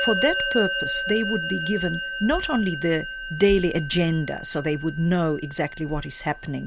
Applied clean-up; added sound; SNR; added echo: none; Musical instrument; 6 dB; none.